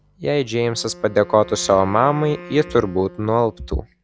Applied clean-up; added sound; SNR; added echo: none; Wind instrument, woodwind instrument; 20 dB; none.